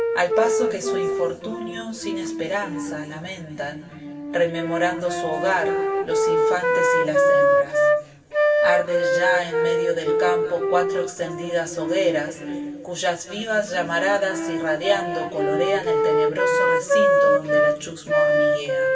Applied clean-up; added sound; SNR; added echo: none; Wind instrument, woodwind instrument; -4 dB; reverberation time 2.5 s.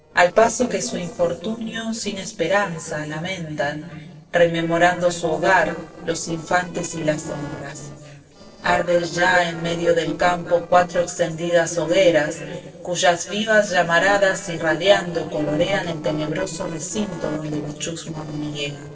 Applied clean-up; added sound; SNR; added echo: neural separator model SepFormer DNS4.